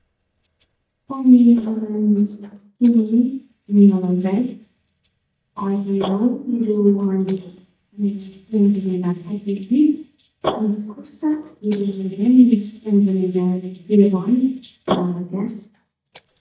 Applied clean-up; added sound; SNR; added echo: neural mask model DeepFilterNet 3.